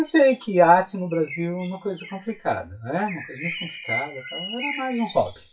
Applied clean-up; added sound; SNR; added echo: classical method WPE with log-MMSE.